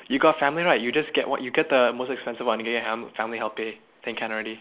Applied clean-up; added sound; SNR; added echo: neural mask model Resemble Enhance denoiser.